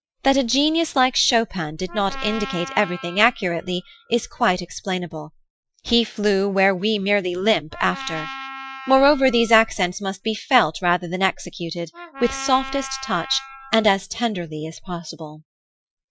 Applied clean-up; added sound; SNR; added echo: classical method Wiener filter.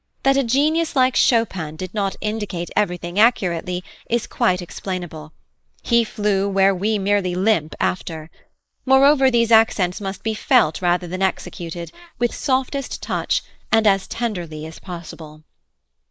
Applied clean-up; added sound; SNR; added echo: neural mask model Resemble Enhance denoiser.